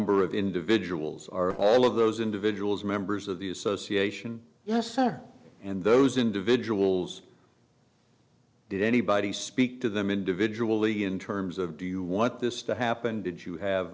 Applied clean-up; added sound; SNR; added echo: neural separator model SepFormer DNS4.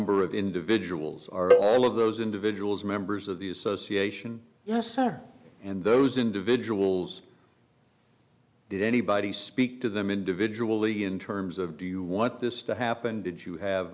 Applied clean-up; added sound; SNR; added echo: none; Cowbell; -1 dB; none.